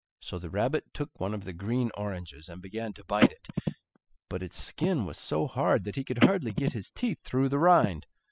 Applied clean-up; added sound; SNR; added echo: classical method spectral subtraction.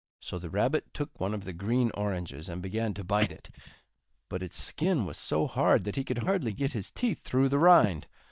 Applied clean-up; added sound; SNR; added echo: neural mask model DeepFilterNet 3.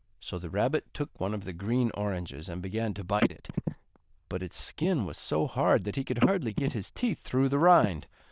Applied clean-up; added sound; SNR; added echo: neural diffusion model UNIVERSE++.